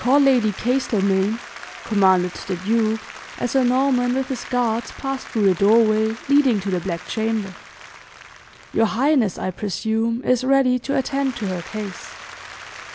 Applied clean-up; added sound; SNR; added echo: none; Applause; 17 dB; none.